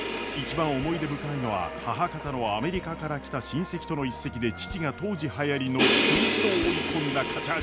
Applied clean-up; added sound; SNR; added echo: none; Crash cymbal; 1 dB; none.